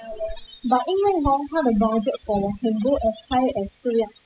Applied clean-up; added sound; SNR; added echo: classical method spectral subtraction.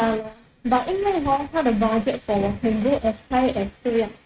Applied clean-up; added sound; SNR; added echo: neural mask model RNNoise.